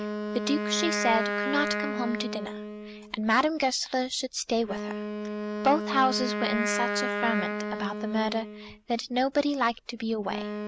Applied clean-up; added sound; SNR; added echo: none; Wind instrument, woodwind instrument; 4 dB; none.